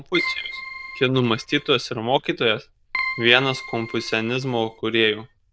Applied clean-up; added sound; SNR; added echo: neural diffusion model UNIVERSE++.